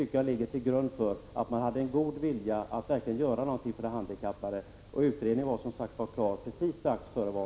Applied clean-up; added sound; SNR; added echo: none; none; none; none.